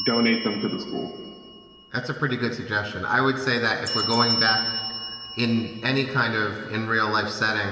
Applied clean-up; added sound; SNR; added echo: none; Bell; 8 dB; reverberation time 2.9 s.